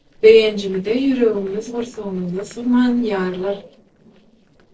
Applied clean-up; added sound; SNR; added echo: neural separator model SepFormer DNS4.